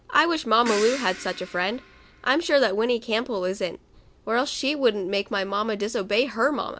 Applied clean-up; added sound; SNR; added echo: none; Crash cymbal; 13 dB; none.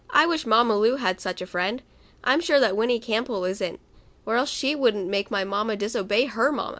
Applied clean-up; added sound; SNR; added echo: none; none; none; none.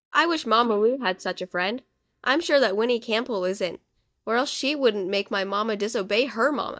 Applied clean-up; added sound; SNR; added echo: neural mask model DeepFilterNet 3.